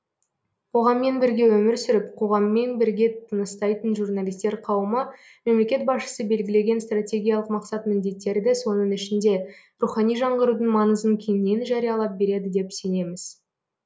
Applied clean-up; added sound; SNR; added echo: none; none; none; none.